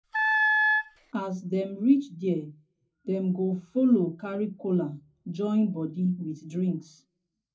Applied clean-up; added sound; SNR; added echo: none; Wind instrument, woodwind instrument; -4 dB; reverberation time 0.3 s.